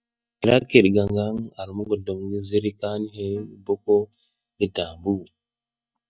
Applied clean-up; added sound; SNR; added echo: neural mask model DeepFilterNet 3.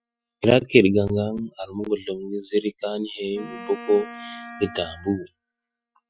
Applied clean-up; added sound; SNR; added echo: classical method Wiener filter.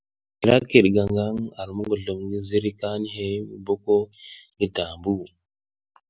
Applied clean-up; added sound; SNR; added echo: none; none; none; none.